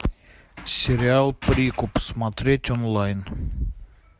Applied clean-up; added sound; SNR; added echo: none; none; none; none.